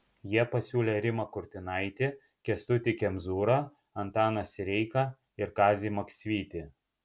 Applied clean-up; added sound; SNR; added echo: none; none; none; none.